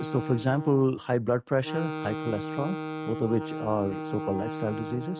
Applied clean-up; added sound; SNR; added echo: neural mask model RNNoise.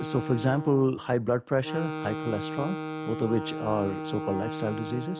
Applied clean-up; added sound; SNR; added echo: none; Wind instrument, woodwind instrument; 7 dB; none.